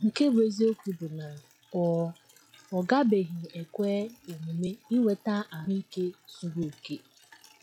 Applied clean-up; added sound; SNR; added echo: classical method log-MMSE.